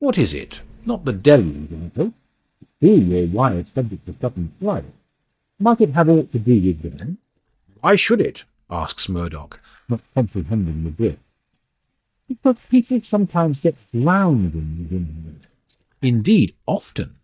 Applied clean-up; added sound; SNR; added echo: neural mask model DeepFilterNet 3.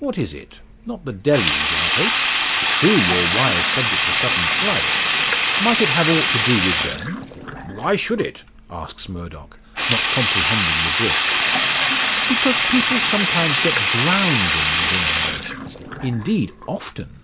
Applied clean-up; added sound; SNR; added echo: none; Sink (filling or washing); -3 dB; none.